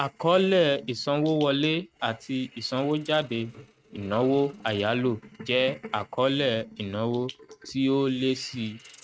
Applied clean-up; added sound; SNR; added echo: neural mask model RNNoise.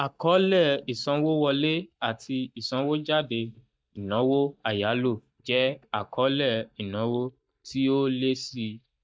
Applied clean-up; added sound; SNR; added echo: neural mask model DeepFilterNet 3.